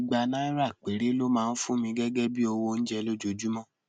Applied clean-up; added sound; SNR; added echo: none; none; none; none.